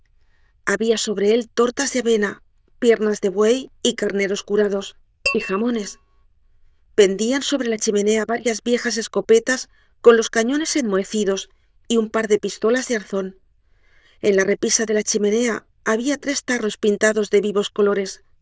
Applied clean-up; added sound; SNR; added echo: neural diffusion model UNIVERSE++.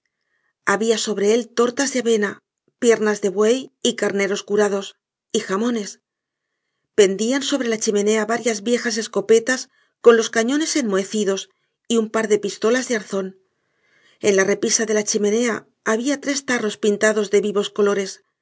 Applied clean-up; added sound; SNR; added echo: none; none; none; none.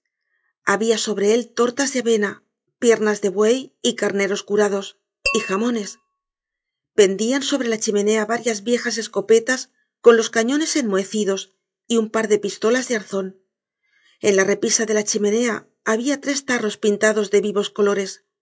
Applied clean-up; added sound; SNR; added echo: classical method log-MMSE.